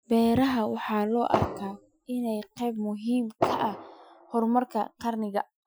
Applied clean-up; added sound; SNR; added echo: classical method Wiener filter.